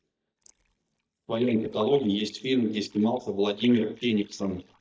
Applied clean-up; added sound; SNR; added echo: neural mask model DeepFilterNet 3.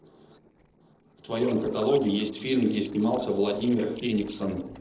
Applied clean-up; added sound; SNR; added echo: neural separator model SepFormer DNS4.